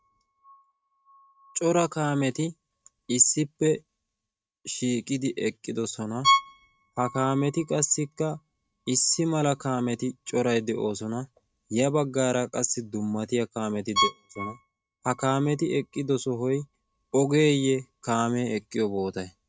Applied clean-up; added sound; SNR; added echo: neural mask model RNNoise.